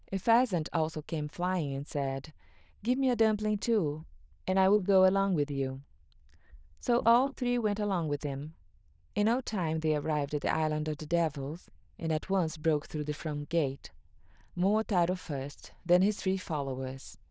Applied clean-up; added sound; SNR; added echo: neural diffusion model UNIVERSE++.